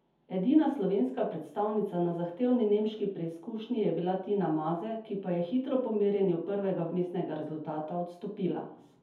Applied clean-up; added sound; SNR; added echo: none; none; none; reverberation time 0.5 s.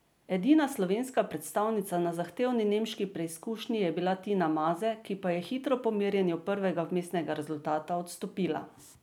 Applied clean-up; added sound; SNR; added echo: none; none; none; none.